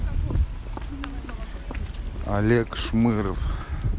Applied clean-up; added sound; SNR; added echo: none; none; none; none.